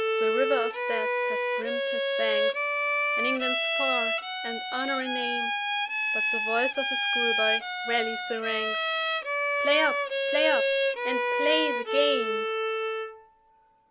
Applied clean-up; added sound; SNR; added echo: none; Bowed string instrument; -4 dB; none.